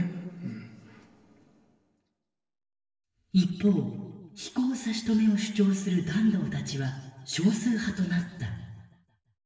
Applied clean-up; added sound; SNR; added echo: none; none; none; reverberation time 1.3 s.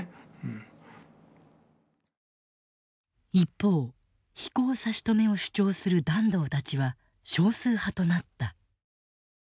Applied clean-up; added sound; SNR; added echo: none; none; none; none.